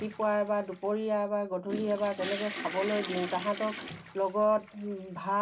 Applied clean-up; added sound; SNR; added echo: none; Toilet flush / Water; 11 dB; reverberation time 0.2 s.